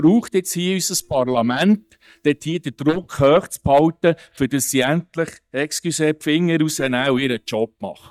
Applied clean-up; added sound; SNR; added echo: neural mask model DeepFilterNet 3.